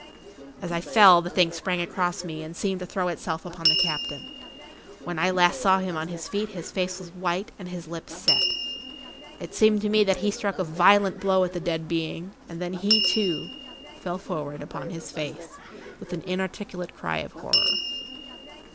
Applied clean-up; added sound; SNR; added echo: none; Door / Bell; 6 dB; none.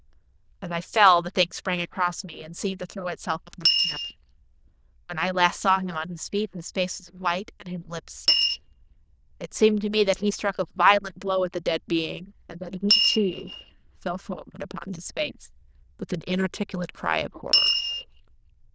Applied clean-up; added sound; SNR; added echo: neural diffusion model UNIVERSE++.